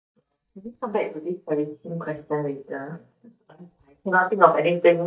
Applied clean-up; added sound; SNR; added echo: neural mask model DeepFilterNet 3.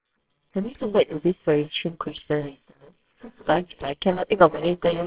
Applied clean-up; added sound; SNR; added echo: neural separator model SepFormer WHAMR!.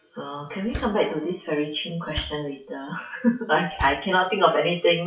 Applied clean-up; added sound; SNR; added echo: classical method WPE with log-MMSE.